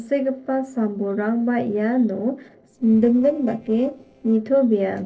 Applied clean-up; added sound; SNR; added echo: neural separator model SepFormer DNS4.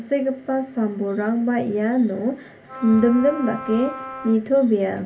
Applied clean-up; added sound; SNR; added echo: none; Wind instrument, woodwind instrument; 13 dB; reverberation time 0.3 s.